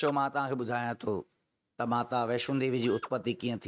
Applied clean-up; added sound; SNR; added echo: neural mask model RNNoise.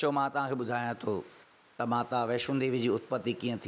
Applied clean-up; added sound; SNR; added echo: none; none; none; none.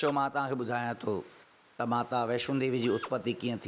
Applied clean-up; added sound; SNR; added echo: none; Drill; 19 dB; none.